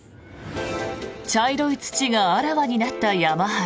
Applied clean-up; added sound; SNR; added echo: none; none; none; none.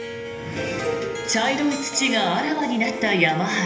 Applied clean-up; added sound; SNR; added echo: none; Harp; 10 dB; reverberation time 0.8 s.